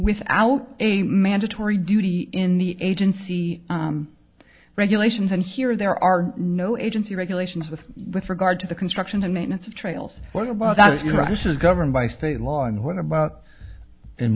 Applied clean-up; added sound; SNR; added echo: none; none; none; none.